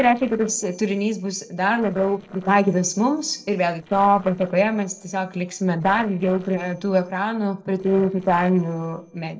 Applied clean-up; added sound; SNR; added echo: neural separator model SepFormer DNS4.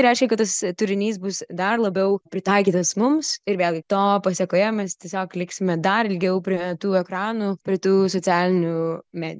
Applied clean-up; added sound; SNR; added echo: none; none; none; none.